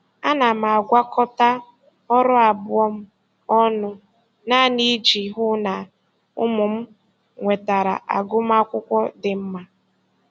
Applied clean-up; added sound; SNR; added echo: none; none; none; none.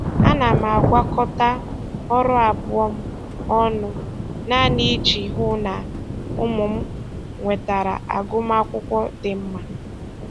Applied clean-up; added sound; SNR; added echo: none; Thunder / Rain; 3 dB; none.